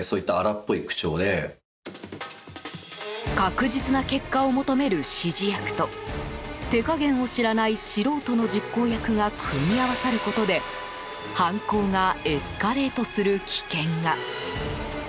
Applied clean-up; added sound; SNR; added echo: none; none; none; none.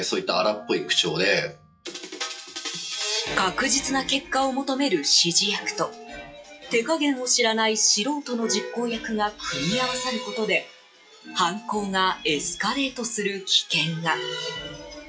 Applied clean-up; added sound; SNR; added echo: classical method WPE with log-MMSE.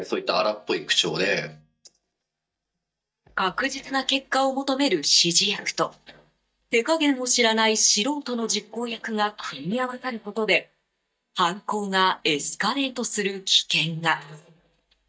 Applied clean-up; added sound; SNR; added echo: neural mask model DeepFilterNet 3.